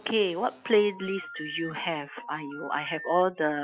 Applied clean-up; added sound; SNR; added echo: classical method Wiener filter.